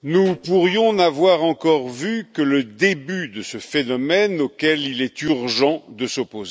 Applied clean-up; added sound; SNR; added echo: neural separator model SepFormer DNS4.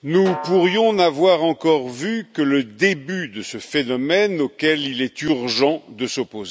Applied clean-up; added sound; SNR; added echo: none; Snare drum; 16 dB; none.